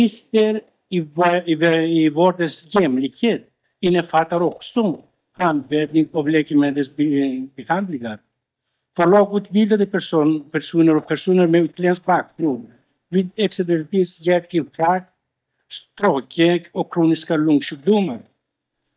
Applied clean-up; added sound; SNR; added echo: neural mask model DeepFilterNet 3.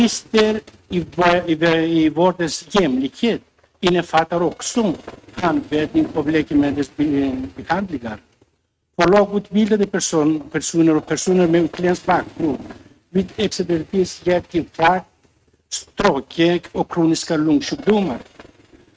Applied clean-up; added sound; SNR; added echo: neural mask model RNNoise.